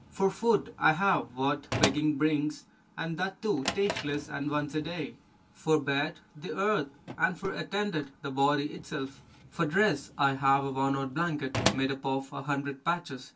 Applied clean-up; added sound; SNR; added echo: none; Drawer open or close; 10 dB; reverberation time 0.1 s.